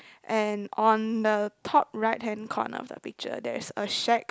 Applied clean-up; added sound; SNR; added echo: none; none; none; none.